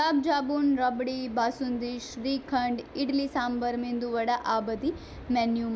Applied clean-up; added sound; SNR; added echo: none; none; none; none.